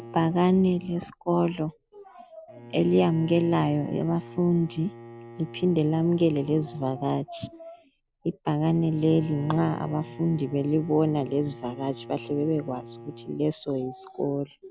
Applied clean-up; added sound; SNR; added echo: none; Bowed string instrument; 18 dB; none.